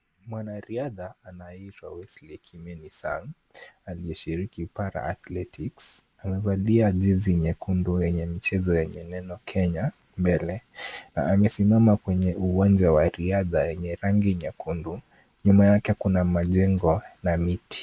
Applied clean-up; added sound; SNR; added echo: neural mask model Resemble Enhance denoiser.